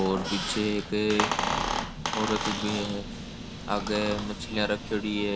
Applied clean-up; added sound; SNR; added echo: none; Squeak; 3 dB; none.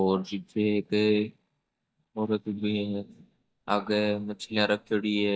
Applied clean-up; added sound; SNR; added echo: neural mask model DeepFilterNet 3.